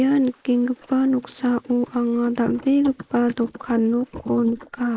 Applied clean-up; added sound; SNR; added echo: neural mask model Resemble Enhance denoiser.